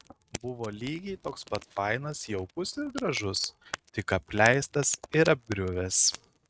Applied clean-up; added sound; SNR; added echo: neural mask model RNNoise.